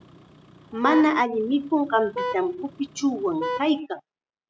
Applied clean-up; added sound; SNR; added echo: none; Vehicle horn, car horn, honking; 9 dB; none.